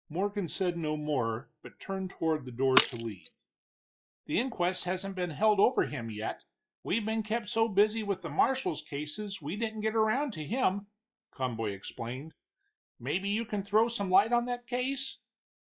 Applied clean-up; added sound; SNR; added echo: classical method log-MMSE.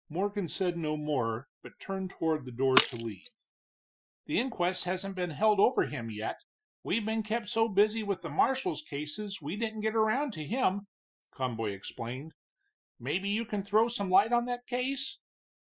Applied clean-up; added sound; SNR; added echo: classical method Wiener filter.